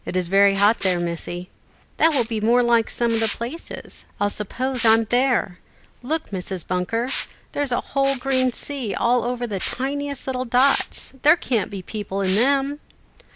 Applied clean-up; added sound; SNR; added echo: none; Liquid; 11 dB; none.